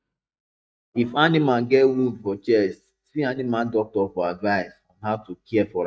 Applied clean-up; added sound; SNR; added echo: neural mask model DeepFilterNet 3.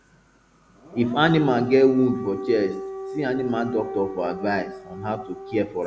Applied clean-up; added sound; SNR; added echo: none; Siren / Dog; 11 dB; none.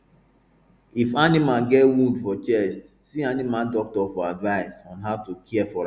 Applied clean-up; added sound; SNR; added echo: none; none; none; none.